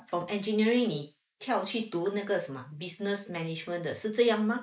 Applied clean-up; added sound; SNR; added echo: neural mask model Resemble Enhance denoiser.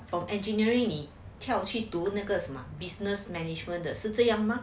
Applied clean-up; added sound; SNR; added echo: none; none; none; none.